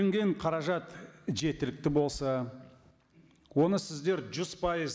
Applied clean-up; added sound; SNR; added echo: none; none; none; none.